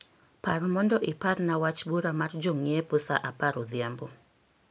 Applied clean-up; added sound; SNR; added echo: none; none; none; none.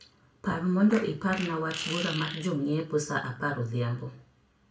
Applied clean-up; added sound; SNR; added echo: none; Fart; 10 dB; reverberation time 0.3 s.